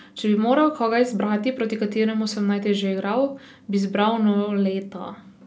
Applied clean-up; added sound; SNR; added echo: none; none; none; none.